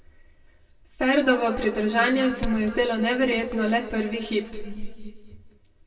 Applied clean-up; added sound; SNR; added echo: none; Glass; 16 dB; reverberation time 1.7 s.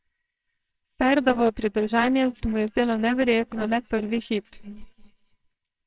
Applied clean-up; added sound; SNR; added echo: neural separator model SepFormer WHAMR!.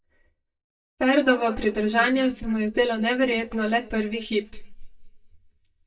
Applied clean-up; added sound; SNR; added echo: neural mask model DeepFilterNet 3.